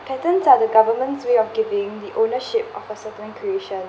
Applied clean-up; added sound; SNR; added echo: none; none; none; none.